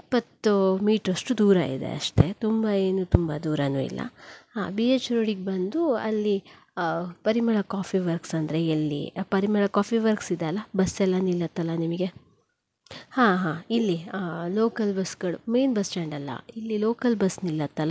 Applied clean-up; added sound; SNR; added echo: none; none; none; none.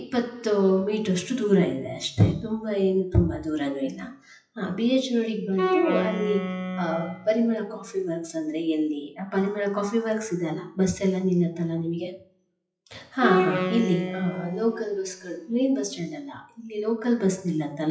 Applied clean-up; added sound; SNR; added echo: classical method WPE with log-MMSE.